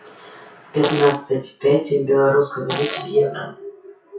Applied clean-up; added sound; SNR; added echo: classical method WPE with log-MMSE.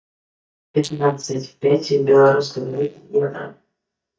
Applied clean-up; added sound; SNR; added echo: neural mask model DeepFilterNet 3.